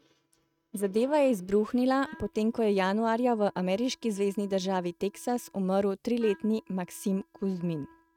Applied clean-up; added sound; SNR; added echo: neural mask model RNNoise.